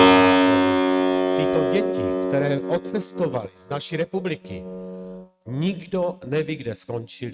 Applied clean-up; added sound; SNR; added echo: neural mask model RNNoise.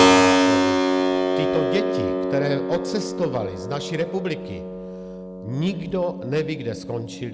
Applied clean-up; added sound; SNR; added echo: none; Keyboard (musical); -5 dB; none.